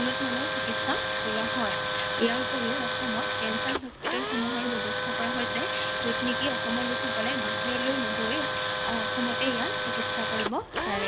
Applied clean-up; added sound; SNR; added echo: none; Tools; -4 dB; none.